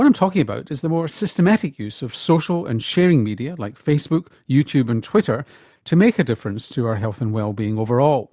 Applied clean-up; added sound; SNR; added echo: none; none; none; none.